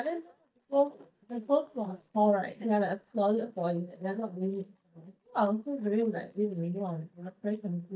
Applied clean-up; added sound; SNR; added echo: neural mask model DeepFilterNet 3.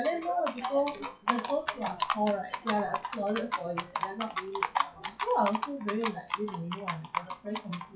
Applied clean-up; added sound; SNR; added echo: classical method WPE with log-MMSE.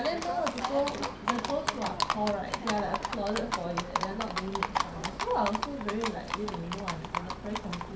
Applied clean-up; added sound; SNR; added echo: none; Livestock, farm animals, working animals; 1 dB; reverberation time 0.5 s.